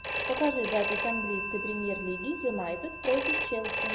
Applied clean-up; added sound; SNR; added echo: none; Telephone; 2 dB; none.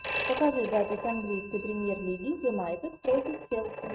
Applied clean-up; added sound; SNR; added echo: neural mask model RNNoise.